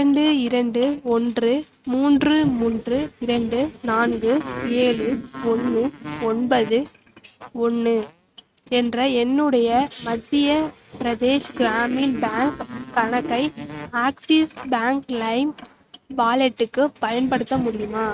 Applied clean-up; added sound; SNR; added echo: neural mask model RNNoise.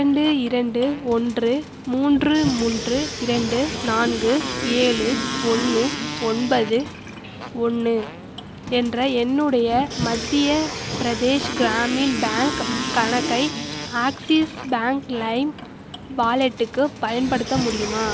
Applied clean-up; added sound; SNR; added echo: none; Sink (filling or washing) / Water tap, faucet + Motorcycle; 7 dB; none.